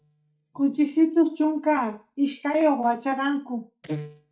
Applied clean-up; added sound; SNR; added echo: neural mask model DeepFilterNet 3.